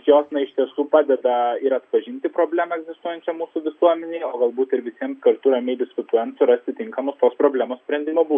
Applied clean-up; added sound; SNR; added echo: none; none; none; none.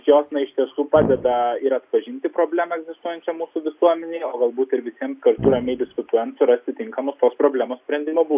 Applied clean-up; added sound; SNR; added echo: none; Brass instrument; 8 dB; none.